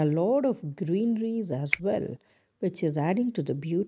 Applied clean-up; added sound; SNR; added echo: neural mask model RNNoise.